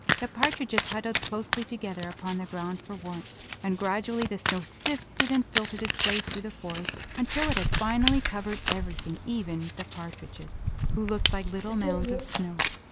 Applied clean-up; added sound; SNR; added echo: none; Shatter / Crushing + Domestic sounds, home sounds; -1 dB; none.